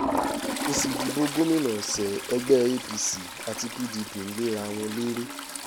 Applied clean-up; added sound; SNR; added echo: none; Toilet flush; 5 dB; none.